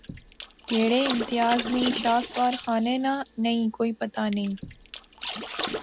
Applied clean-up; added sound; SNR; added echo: none; Water / Splash, splatter; 9 dB; none.